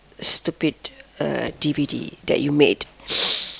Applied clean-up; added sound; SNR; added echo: none; none; none; none.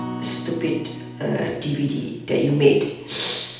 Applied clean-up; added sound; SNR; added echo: none; Acoustic guitar; 13 dB; reverberation time 0.8 s.